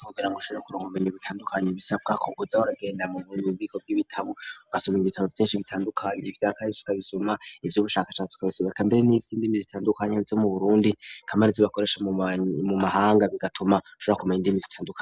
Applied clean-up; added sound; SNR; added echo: none; none; none; none.